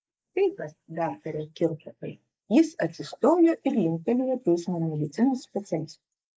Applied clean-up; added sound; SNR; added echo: neural mask model Resemble Enhance denoiser.